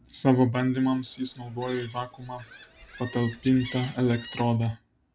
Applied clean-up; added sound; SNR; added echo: none; Gull, seagull; 18 dB; none.